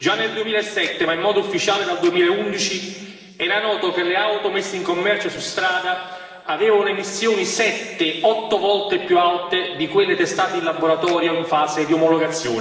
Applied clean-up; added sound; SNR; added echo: neural separator model SepFormer DNS4.